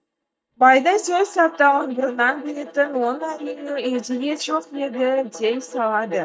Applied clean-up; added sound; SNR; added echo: neural mask model DeepFilterNet 3.